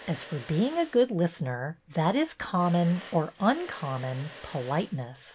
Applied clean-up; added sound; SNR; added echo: none; Mechanisms; 16 dB; none.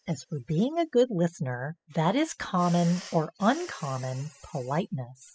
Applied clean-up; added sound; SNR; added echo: classical method spectral subtraction.